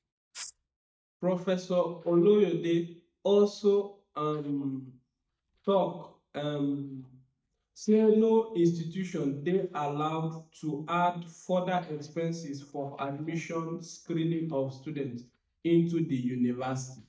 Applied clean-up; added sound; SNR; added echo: neural mask model DeepFilterNet 3.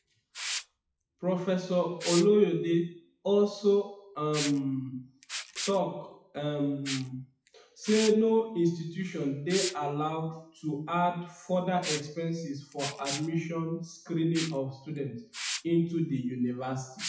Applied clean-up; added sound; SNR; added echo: classical method WPE with log-MMSE.